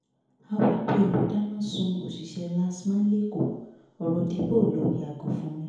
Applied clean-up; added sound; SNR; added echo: none; none; none; reverberation time 2.0 s.